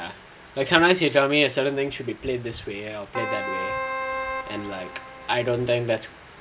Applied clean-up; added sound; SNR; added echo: none; Keyboard (musical); 6 dB; none.